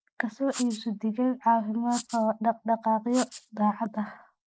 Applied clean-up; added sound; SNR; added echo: neural mask model Resemble Enhance denoiser.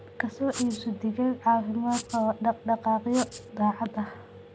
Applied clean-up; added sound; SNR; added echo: none; Writing; 13 dB; none.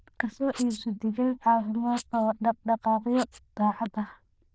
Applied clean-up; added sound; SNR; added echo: neural diffusion model UNIVERSE++.